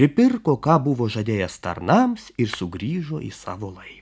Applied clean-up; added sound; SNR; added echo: none; Tap / Glass; 19 dB; none.